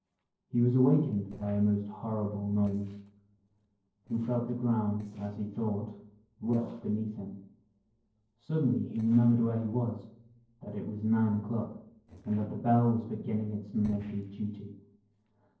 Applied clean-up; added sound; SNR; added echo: neural separator model SepFormer DNS4.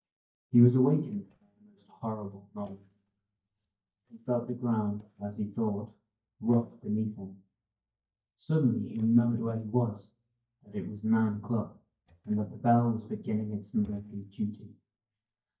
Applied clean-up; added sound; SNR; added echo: neural mask model DeepFilterNet 3.